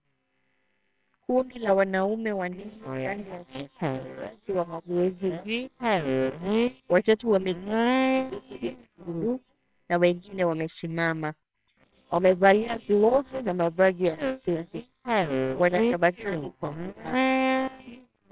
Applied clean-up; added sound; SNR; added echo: neural separator model SepFormer WHAMR!.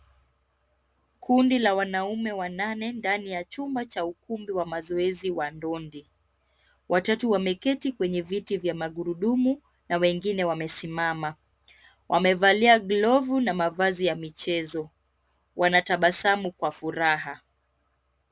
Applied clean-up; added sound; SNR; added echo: none; none; none; none.